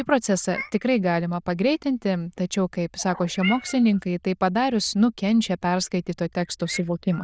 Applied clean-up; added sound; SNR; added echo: neural diffusion model UNIVERSE++.